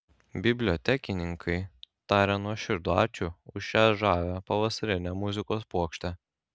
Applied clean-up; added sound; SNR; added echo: none; none; none; none.